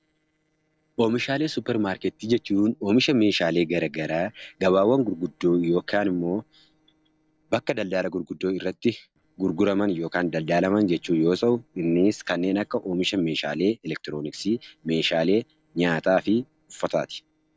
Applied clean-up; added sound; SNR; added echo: neural separator model SepFormer DNS4.